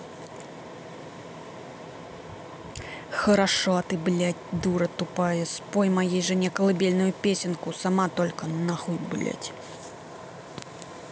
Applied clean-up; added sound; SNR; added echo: none; none; none; none.